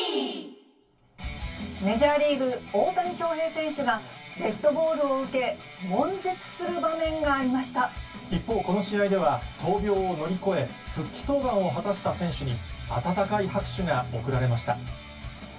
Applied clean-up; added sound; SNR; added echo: none; none; none; reverberation time 0.1 s.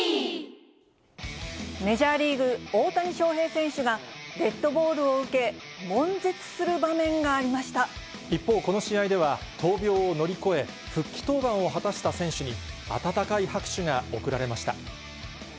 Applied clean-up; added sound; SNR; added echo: none; none; none; none.